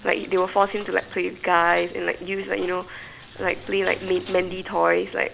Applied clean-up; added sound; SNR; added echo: none; Bird / Insect + Coin (dropping); 19 dB; none.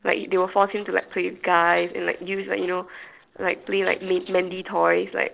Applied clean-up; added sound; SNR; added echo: neural separator model SepFormer DNS4.